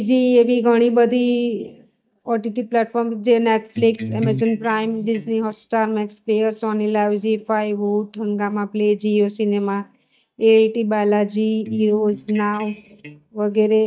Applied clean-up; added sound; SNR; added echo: neural mask model DeepFilterNet 3.